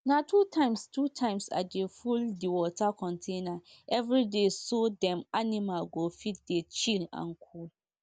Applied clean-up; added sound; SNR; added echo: none; none; none; none.